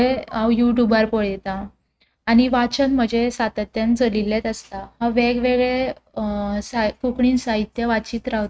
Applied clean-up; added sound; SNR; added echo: neural mask model RNNoise.